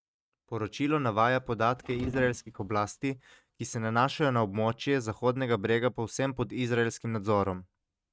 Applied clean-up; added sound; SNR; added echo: neural mask model RNNoise.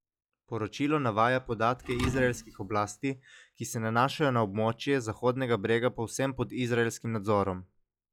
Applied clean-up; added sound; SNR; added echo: classical method log-MMSE.